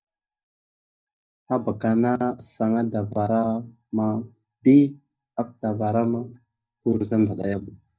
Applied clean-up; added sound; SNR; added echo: neural mask model DeepFilterNet 3.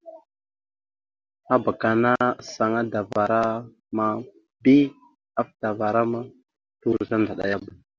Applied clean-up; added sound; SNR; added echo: none; none; none; none.